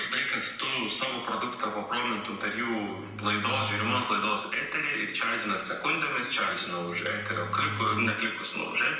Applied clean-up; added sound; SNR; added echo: none; Bowed string instrument; 10 dB; reverberation time 1.0 s.